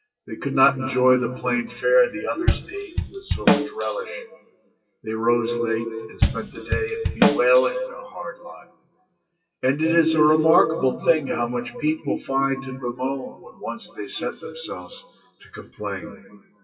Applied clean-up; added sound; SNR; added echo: classical method WPE with log-MMSE.